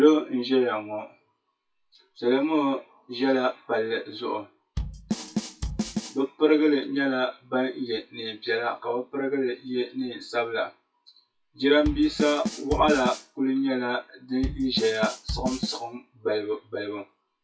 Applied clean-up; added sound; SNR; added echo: classical method WPE with log-MMSE.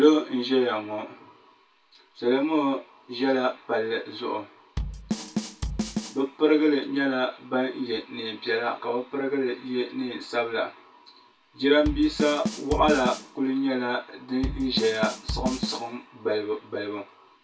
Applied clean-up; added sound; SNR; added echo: none; Drum kit; 6 dB; reverberation time 0.2 s.